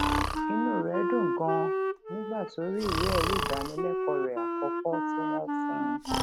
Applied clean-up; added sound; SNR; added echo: none; Breathing + Wind instrument, woodwind instrument; -3 dB; none.